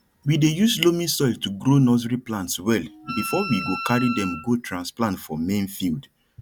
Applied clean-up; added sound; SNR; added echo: none; Wind instrument, woodwind instrument; 10 dB; none.